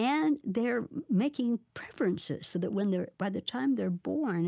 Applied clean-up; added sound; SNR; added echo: none; none; none; none.